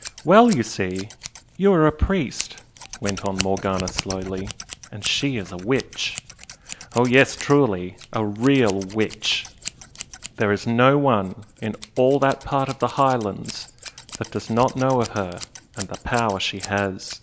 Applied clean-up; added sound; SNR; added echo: none; Scissors; 16 dB; none.